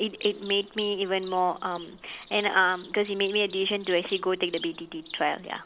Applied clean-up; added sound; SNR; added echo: none; Bird vocalization, bird call, bird song; 19 dB; none.